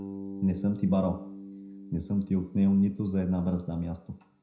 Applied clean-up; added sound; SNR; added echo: none; Bass guitar; 14 dB; reverberation time 0.5 s.